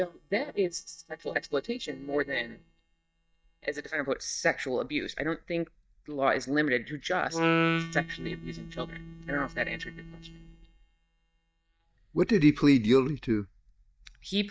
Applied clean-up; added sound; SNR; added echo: neural mask model DeepFilterNet 3.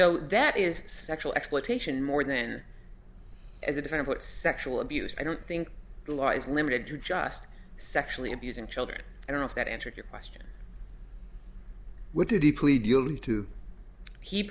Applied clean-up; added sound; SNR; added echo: none; none; none; none.